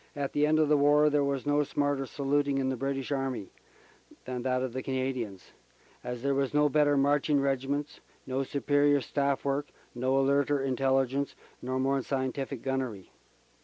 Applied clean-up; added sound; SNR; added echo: none; none; none; none.